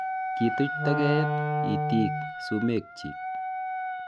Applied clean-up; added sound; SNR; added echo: none; Wind instrument, woodwind instrument + Wind instrument, woodwind instrument; -1 dB; none.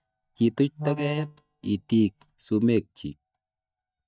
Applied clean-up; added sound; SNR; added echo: neural mask model DeepFilterNet 3.